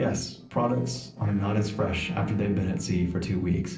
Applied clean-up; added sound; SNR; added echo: neural separator model SepFormer DNS4.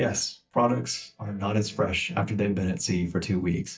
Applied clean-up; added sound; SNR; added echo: neural mask model DeepFilterNet 3.